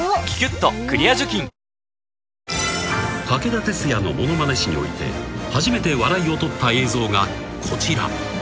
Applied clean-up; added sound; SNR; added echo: none; none; none; none.